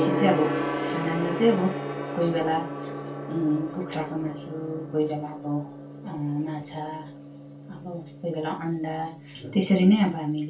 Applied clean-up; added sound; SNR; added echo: none; Gong; 6 dB; reverberation time 0.2 s.